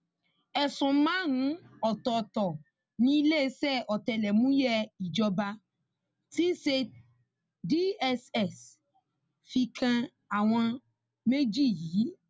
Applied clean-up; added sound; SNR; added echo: none; none; none; none.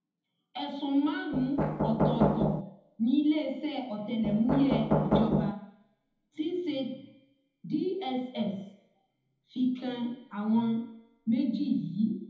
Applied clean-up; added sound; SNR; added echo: none; Knock; -3 dB; reverberation time 1.0 s.